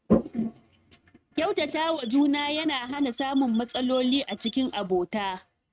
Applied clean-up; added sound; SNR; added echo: neural mask model RNNoise.